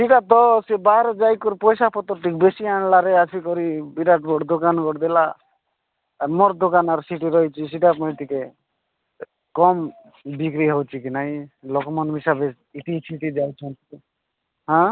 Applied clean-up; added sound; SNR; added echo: none; none; none; none.